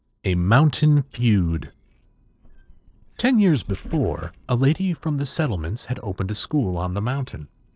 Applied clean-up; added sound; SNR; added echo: neural separator model SepFormer DNS4.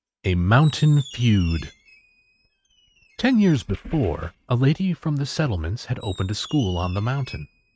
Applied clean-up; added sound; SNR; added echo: neural mask model RNNoise.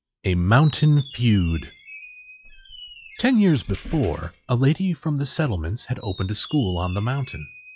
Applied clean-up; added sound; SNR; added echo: classical method log-MMSE.